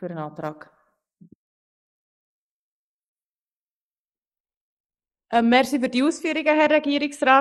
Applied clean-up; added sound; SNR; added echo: neural mask model Resemble Enhance denoiser.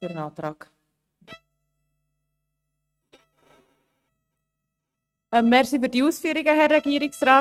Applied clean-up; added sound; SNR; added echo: neural mask model RNNoise.